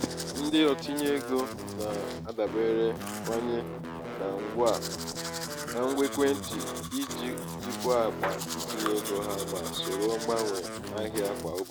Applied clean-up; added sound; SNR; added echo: none; Domestic sounds, home sounds + Guitar; 5 dB; none.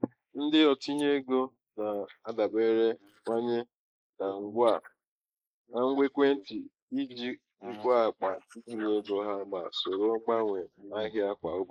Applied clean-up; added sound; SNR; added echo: neural mask model Resemble Enhance denoiser.